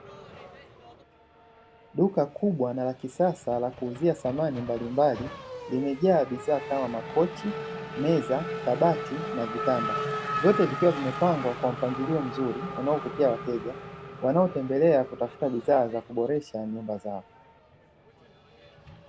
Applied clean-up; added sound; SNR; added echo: none; Race car, auto racing / Accelerating, revving, vroom; 10 dB; none.